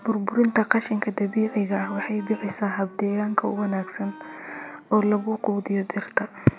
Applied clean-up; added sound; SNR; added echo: none; Wind instrument, woodwind instrument; 20 dB; none.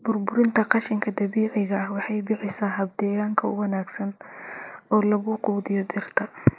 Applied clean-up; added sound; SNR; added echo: neural mask model Resemble Enhance denoiser.